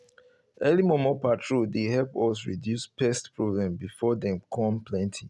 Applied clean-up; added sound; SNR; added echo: none; none; none; none.